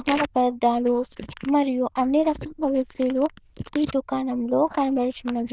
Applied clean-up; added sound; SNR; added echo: neural diffusion model UNIVERSE++.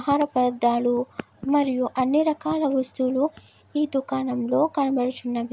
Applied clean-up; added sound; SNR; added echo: none; none; none; none.